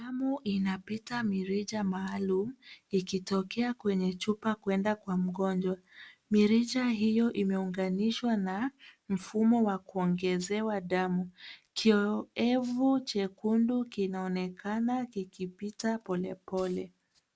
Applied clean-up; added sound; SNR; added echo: none; none; none; none.